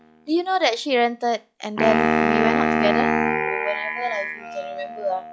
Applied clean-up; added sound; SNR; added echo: classical method log-MMSE.